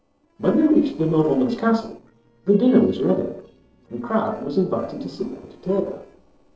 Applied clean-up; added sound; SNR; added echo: neural separator model SepFormer DNS4.